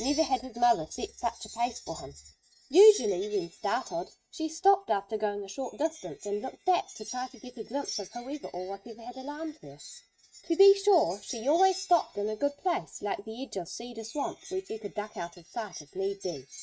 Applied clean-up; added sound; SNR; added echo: neural mask model RNNoise.